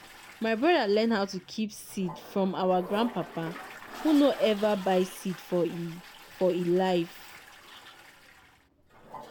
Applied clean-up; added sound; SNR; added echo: none; Toilet flush; 17 dB; none.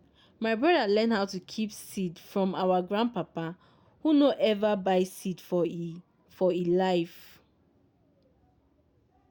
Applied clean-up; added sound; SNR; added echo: none; none; none; none.